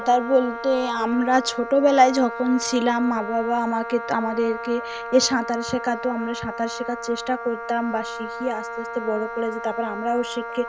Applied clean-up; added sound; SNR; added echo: none; Wind instrument, woodwind instrument; 9 dB; none.